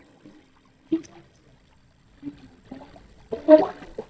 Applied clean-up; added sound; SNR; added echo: neural mask model DeepFilterNet 3.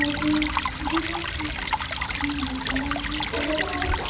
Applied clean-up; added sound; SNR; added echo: none; Stream / Trickle, dribble; -2 dB; reverberation time 0.6 s.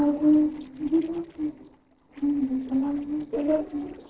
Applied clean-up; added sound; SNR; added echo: neural separator model SepFormer DNS4.